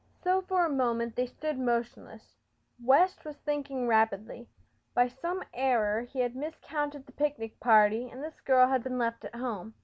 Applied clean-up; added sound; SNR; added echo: none; none; none; none.